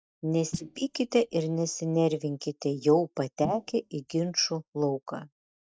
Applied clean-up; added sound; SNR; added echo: neural mask model DeepFilterNet 3.